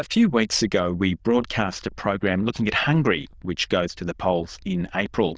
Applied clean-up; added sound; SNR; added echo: neural diffusion model UNIVERSE++.